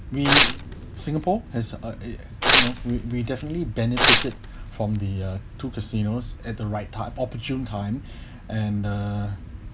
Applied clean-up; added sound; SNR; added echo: none; Tearing; -4 dB; none.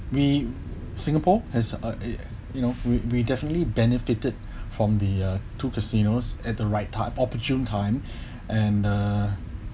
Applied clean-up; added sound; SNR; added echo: none; none; none; none.